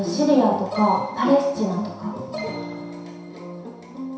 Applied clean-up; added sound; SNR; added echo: none; none; none; reverberation time 0.7 s.